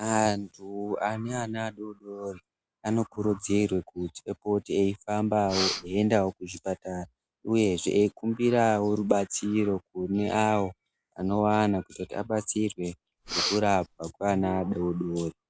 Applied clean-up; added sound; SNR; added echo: none; Breathing; 6 dB; none.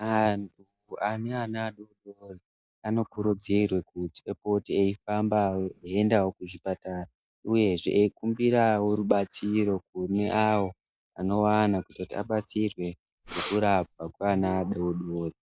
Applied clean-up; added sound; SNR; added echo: neural mask model DeepFilterNet 3.